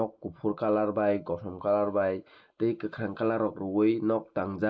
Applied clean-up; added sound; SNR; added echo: neural mask model Resemble Enhance denoiser.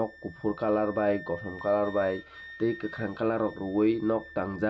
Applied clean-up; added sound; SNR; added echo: none; Wind instrument, woodwind instrument; 18 dB; none.